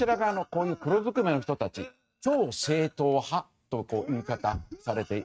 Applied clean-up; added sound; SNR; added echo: neural mask model RNNoise.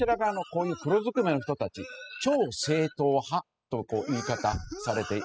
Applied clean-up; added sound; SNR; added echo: classical method spectral subtraction.